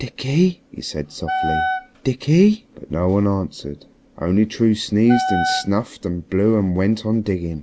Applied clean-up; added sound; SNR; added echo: none; Wind instrument, woodwind instrument; 4 dB; none.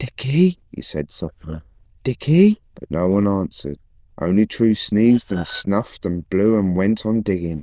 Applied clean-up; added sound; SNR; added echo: neural diffusion model UNIVERSE++.